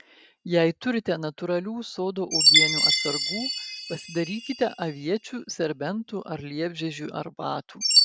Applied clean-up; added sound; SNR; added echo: none; Chime; -2 dB; none.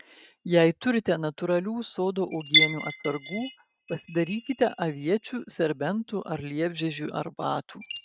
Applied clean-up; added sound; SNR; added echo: neural mask model RNNoise.